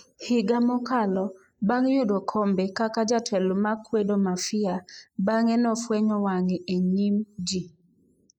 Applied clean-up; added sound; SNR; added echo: neural mask model Resemble Enhance denoiser.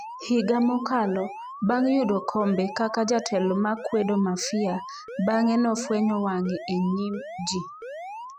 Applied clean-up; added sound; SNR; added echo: classical method spectral subtraction.